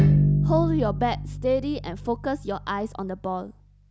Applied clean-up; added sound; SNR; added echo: none; Bowed string instrument; -2 dB; none.